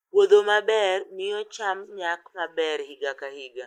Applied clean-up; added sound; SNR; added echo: neural mask model Resemble Enhance denoiser.